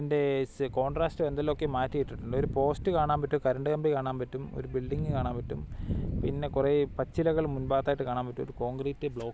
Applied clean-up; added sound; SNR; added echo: none; none; none; none.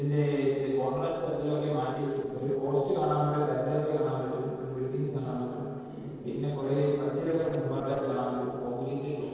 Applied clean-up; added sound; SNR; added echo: neural separator model SepFormer DNS4.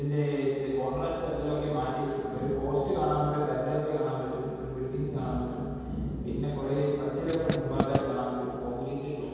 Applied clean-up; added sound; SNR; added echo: none; Writing; 1 dB; reverberation time 2.1 s.